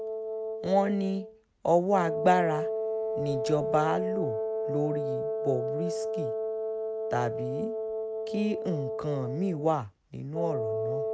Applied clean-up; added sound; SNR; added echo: none; Wind instrument, woodwind instrument; 2 dB; none.